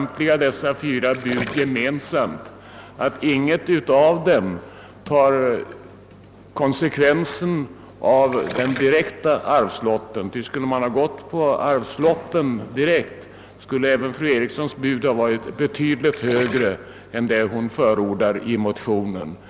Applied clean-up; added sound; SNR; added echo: none; Gurgling; 17 dB; none.